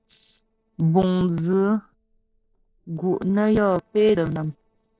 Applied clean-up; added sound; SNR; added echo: neural separator model SepFormer DNS4.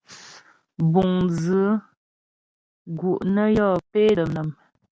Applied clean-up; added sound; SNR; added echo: none; none; none; none.